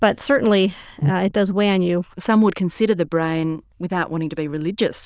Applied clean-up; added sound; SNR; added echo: neural diffusion model UNIVERSE++.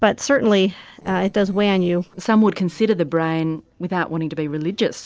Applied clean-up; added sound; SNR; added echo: neural separator model SepFormer DNS4.